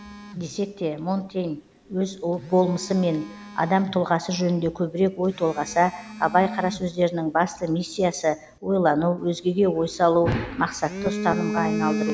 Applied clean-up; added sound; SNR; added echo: none; Telephone; 11 dB; none.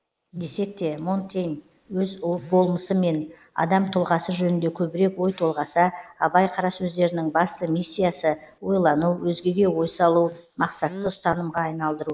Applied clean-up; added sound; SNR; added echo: neural mask model Resemble Enhance denoiser.